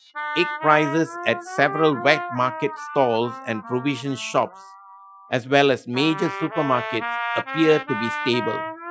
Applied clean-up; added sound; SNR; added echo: classical method Wiener filter.